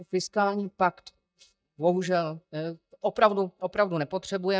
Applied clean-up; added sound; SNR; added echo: neural mask model DeepFilterNet 3.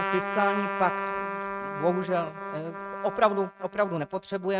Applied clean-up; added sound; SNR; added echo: neural mask model RNNoise.